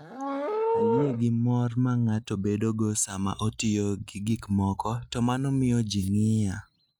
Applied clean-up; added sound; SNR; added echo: neural mask model RNNoise.